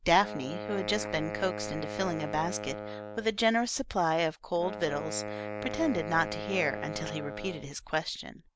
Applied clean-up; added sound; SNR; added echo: none; Wind instrument, woodwind instrument; 8 dB; none.